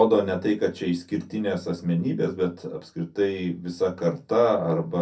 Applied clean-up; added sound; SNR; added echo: none; none; none; reverberation time 0.3 s.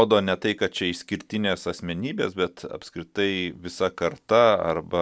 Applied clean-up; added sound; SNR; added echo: none; none; none; none.